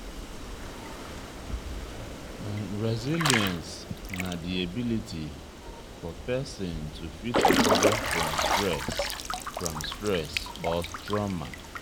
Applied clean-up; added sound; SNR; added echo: none; Drip / Trickle, dribble / Water / Splash, splatter; -2 dB; none.